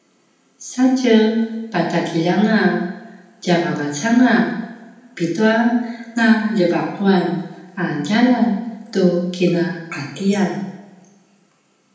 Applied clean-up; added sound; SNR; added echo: none; none; none; reverberation time 0.9 s.